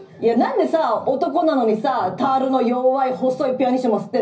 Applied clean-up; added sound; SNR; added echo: none; none; none; reverberation time 0.5 s.